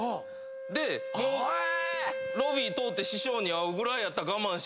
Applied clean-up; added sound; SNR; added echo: none; Wind instrument, woodwind instrument; 6 dB; none.